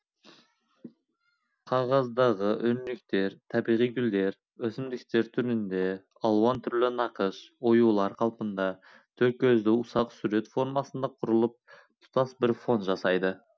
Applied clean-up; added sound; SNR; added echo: none; none; none; none.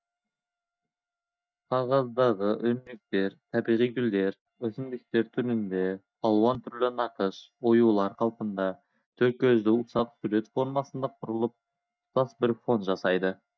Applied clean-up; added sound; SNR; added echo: neural mask model DeepFilterNet 3.